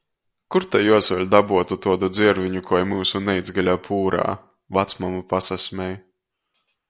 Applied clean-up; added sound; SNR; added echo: none; none; none; none.